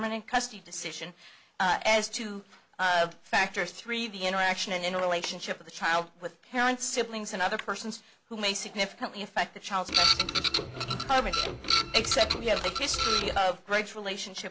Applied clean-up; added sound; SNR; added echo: none; Printer; -2 dB; none.